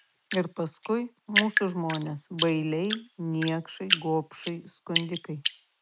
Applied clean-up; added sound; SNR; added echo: none; Drip; 1 dB; none.